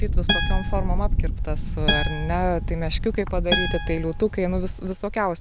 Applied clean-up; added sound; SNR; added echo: none; Acoustic guitar; 7 dB; none.